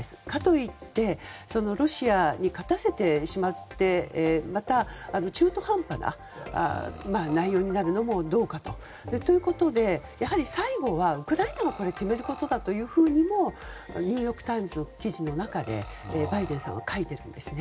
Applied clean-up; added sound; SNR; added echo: none; Burping, eructation; 19 dB; none.